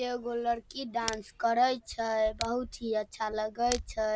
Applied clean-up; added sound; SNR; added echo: none; Tick; 13 dB; none.